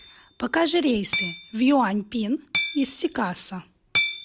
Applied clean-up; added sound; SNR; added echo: none; Hammer; 4 dB; none.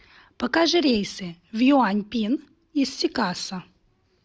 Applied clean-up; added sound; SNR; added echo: none; none; none; none.